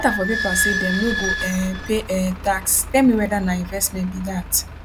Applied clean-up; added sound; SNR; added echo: none; Squeak / Idling; 6 dB; none.